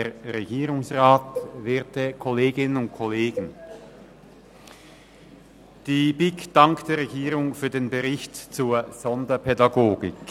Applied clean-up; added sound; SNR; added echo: none; Cowbell; 16 dB; none.